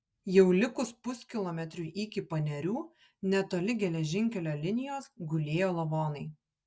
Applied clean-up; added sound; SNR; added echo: none; none; none; none.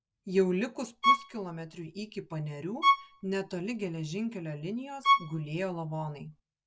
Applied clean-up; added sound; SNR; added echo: none; Bowed string instrument; -3 dB; none.